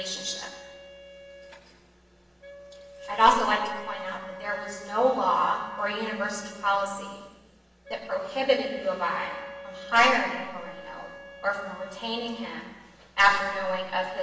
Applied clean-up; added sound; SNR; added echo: none; Wind instrument, woodwind instrument; 16 dB; reverberation time 1.1 s.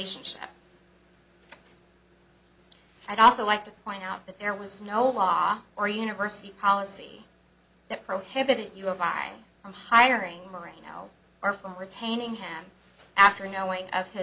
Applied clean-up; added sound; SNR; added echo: none; none; none; none.